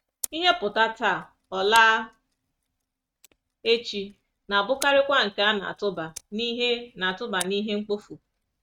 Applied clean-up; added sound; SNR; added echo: neural mask model RNNoise.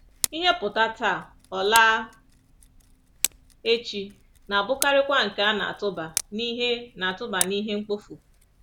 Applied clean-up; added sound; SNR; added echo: none; Tick; 10 dB; none.